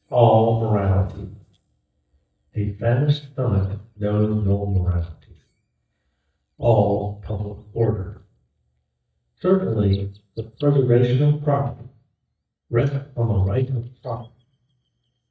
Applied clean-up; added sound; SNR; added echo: neural mask model DeepFilterNet 3.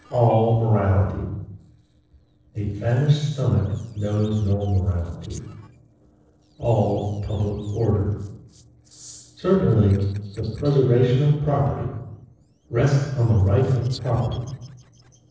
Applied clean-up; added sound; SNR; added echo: neural separator model SepFormer DNS4.